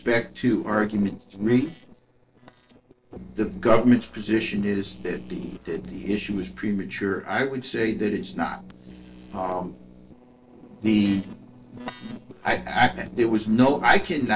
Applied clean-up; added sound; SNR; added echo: neural separator model SepFormer DNS4.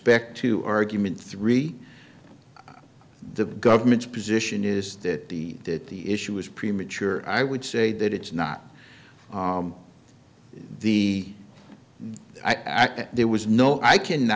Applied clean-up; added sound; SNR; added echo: none; none; none; none.